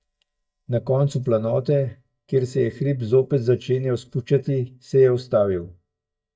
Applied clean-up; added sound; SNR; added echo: neural mask model DeepFilterNet 3.